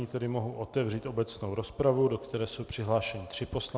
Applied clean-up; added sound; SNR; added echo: none; none; none; none.